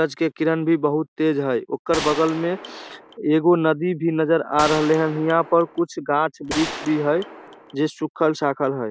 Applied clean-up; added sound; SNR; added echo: none; Gunshot, gunfire; 11 dB; none.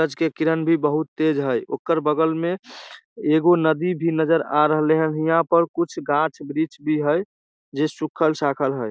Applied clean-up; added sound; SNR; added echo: none; none; none; none.